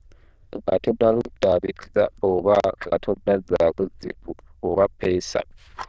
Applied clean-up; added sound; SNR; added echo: neural diffusion model UNIVERSE++.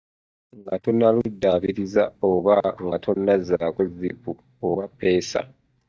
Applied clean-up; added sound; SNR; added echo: neural mask model DeepFilterNet 3.